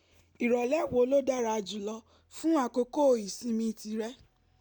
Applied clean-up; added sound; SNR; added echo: none; none; none; none.